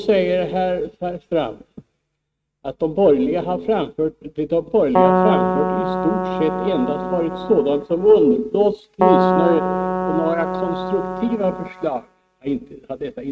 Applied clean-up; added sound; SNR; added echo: neural mask model RNNoise.